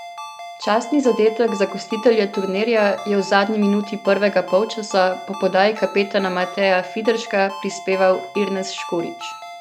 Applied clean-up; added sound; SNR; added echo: none; Ringtone; 14 dB; none.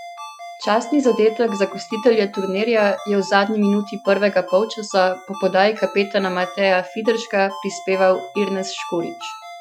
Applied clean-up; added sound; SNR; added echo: classical method Wiener filter.